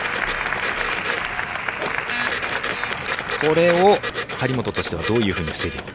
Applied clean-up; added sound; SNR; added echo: none; Printer; 7 dB; none.